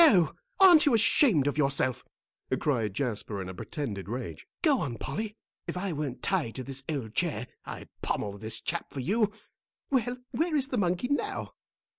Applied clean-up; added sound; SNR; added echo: none; none; none; none.